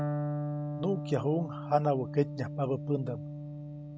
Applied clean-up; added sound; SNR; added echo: none; Electric guitar; 4 dB; none.